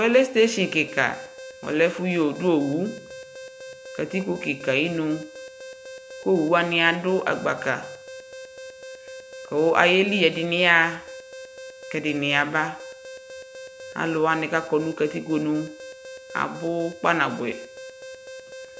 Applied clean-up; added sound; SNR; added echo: none; Alarm; 16 dB; none.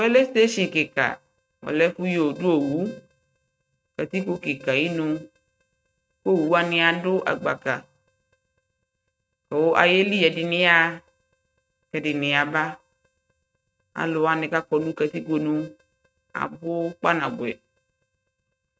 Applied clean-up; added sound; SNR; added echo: neural mask model RNNoise.